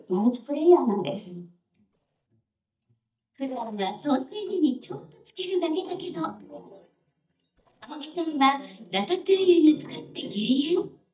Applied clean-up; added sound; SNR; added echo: neural mask model DeepFilterNet 3.